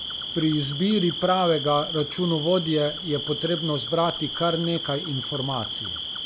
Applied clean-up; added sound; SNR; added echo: none; Cricket; 7 dB; none.